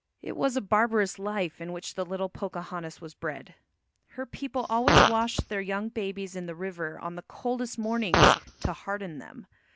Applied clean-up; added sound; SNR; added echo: none; Fart; -5 dB; none.